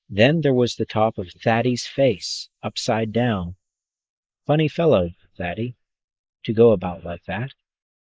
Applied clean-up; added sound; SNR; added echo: neural mask model Resemble Enhance denoiser.